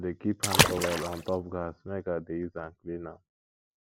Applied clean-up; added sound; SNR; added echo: none; Water / Splash, splatter; -5 dB; none.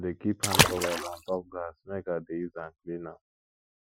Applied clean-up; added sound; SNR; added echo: classical method Wiener filter.